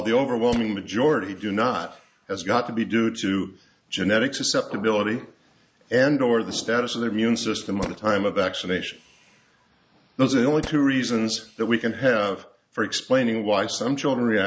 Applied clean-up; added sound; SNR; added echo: none; Tools; 20 dB; none.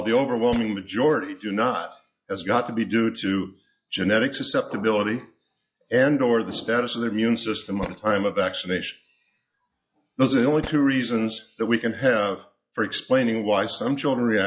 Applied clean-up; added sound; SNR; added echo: classical method log-MMSE.